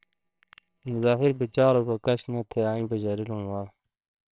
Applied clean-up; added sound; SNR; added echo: neural separator model SepFormer WHAMR!.